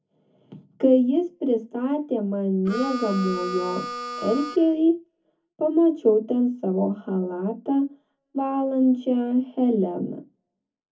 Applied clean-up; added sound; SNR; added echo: none; Harmonica; 9 dB; reverberation time 0.3 s.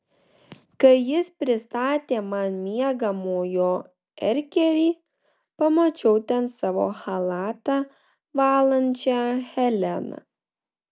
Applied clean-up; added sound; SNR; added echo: none; none; none; none.